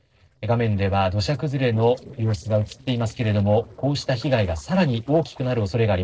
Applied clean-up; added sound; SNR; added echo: neural separator model SepFormer DNS4.